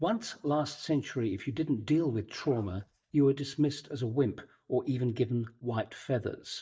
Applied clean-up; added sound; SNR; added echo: neural mask model DeepFilterNet 3.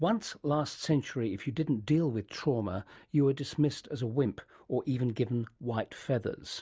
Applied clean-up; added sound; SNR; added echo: none; none; none; none.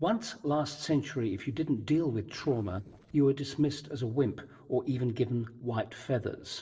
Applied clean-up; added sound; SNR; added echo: neural separator model SepFormer DNS4.